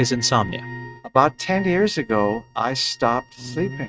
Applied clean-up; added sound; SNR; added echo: neural mask model RNNoise.